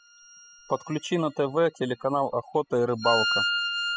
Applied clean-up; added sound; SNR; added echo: classical method spectral subtraction.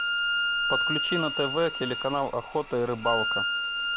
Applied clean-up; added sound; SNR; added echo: none; Bowed string instrument; -2 dB; none.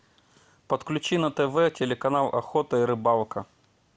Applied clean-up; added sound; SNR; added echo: none; none; none; none.